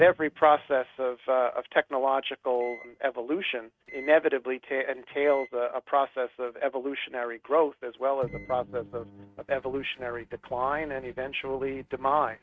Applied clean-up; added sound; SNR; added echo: neural mask model RNNoise.